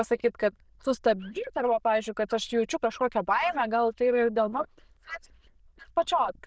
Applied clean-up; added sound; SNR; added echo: neural diffusion model UNIVERSE++.